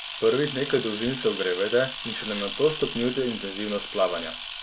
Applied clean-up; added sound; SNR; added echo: none; Camera; 7 dB; none.